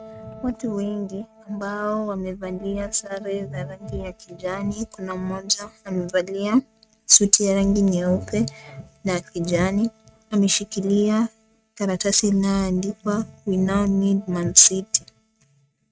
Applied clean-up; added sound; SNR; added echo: neural mask model RNNoise.